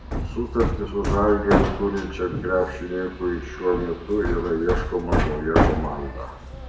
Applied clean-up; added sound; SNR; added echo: none; Hammer; 0 dB; reverberation time 0.8 s.